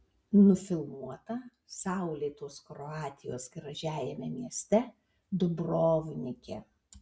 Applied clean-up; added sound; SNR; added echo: none; none; none; none.